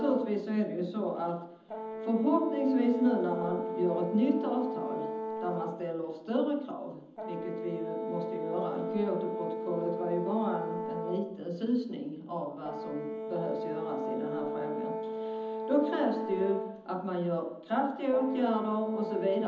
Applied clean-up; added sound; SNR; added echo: none; Brass instrument; 5 dB; reverberation time 0.8 s.